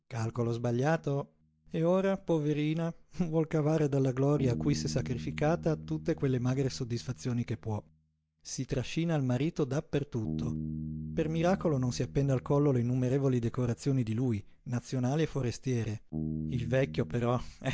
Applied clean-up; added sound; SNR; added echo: neural mask model DeepFilterNet 3.